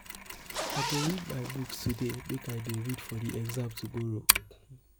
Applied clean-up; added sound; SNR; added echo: none; Mechanisms + Zipper (clothing); 0 dB; none.